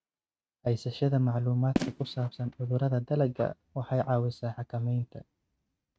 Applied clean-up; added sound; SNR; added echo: neural mask model RNNoise.